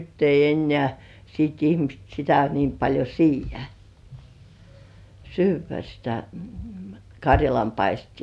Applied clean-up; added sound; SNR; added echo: none; none; none; none.